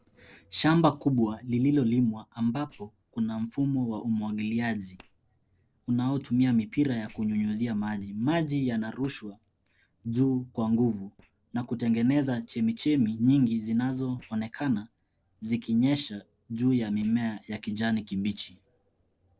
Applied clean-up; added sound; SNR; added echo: neural separator model SepFormer DNS4.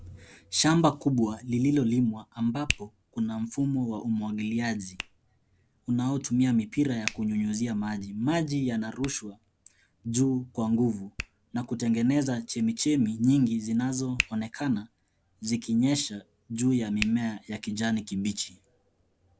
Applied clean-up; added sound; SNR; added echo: none; Hands; 16 dB; none.